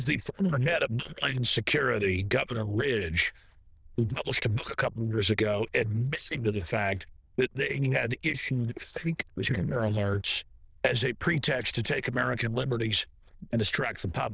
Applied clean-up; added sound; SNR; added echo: neural diffusion model UNIVERSE++.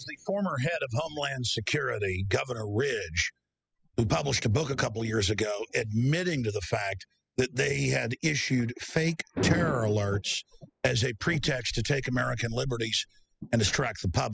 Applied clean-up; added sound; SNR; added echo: classical method spectral subtraction.